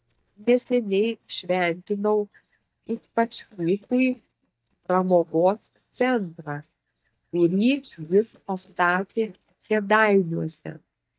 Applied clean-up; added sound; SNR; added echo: neural mask model DeepFilterNet 3.